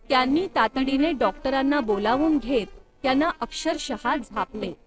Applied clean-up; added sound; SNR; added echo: neural separator model SepFormer DNS4.